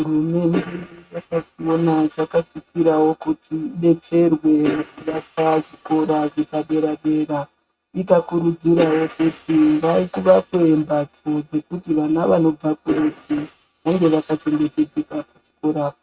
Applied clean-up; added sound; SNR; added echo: neural mask model RNNoise.